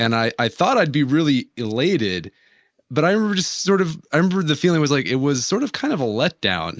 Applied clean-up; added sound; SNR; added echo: none; none; none; none.